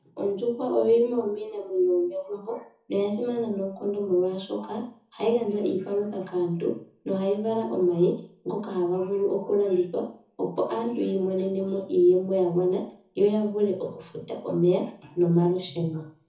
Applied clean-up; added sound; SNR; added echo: none; none; none; reverberation time 0.5 s.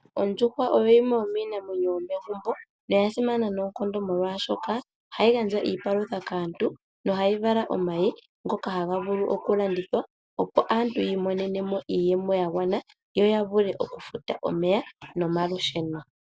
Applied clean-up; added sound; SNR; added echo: none; none; none; none.